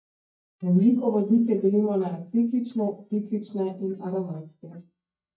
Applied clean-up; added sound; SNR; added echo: neural mask model DeepFilterNet 3.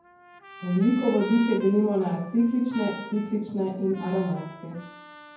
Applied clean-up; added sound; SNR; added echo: none; Trumpet; 17 dB; reverberation time 0.9 s.